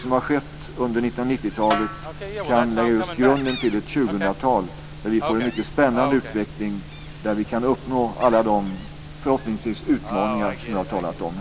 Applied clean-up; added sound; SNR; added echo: none; Snare drum + Gull, seagull; 10 dB; none.